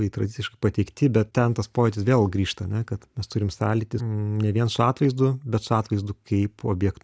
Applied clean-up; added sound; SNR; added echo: none; none; none; none.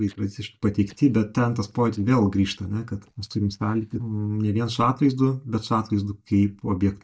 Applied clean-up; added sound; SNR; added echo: neural mask model DeepFilterNet 3.